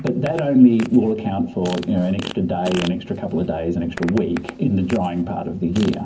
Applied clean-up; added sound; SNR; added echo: none; Fart; 16 dB; reverberation time 0.3 s.